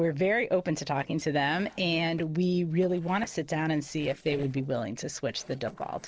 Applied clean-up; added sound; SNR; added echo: neural separator model SepFormer DNS4.